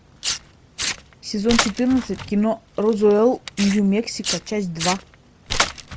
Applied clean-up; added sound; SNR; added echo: none; Tearing; 7 dB; none.